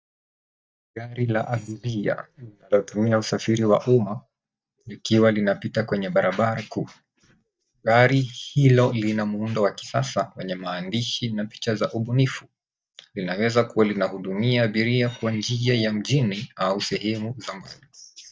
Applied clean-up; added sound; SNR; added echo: neural mask model DeepFilterNet 3.